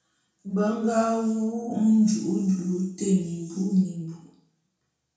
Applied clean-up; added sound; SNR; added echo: none; none; none; reverberation time 0.6 s.